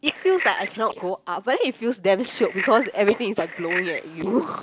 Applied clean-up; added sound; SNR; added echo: neural mask model Resemble Enhance denoiser.